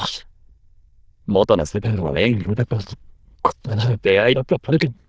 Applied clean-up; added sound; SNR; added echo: neural diffusion model UNIVERSE++.